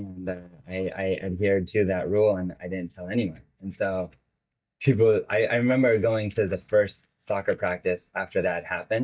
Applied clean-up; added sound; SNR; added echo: neural mask model DeepFilterNet 3.